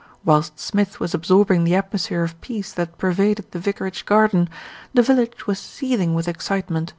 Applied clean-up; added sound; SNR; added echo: none; none; none; none.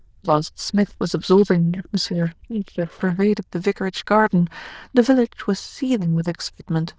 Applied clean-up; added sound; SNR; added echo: neural diffusion model UNIVERSE++.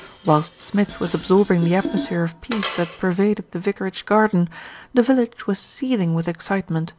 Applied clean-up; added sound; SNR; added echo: none; Dishes, pots, and pans; 15 dB; none.